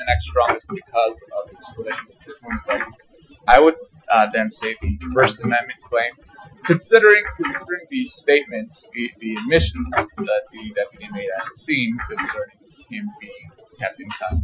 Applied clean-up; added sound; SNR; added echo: classical method Wiener filter.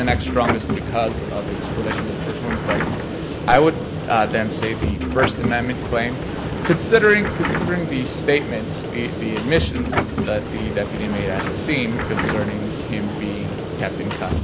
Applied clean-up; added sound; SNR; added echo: none; Subway, metro, underground; 2 dB; none.